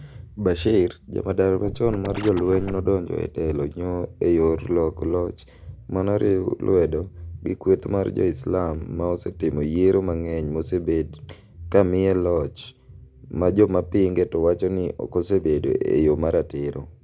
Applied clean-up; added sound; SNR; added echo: none; Scratching (performance technique); 11 dB; none.